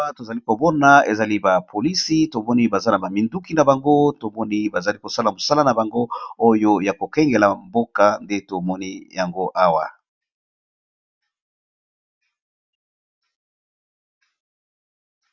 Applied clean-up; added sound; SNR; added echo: none; none; none; none.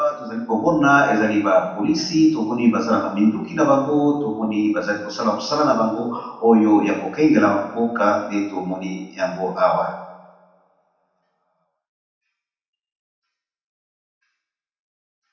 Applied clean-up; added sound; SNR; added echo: none; none; none; reverberation time 0.9 s.